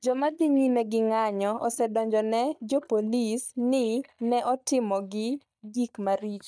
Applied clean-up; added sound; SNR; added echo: neural mask model DeepFilterNet 3.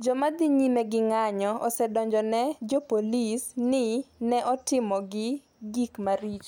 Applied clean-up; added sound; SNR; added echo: none; none; none; none.